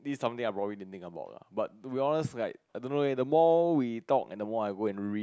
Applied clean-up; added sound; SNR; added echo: none; none; none; none.